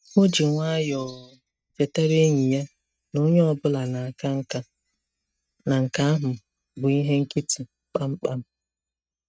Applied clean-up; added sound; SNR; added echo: neural mask model RNNoise.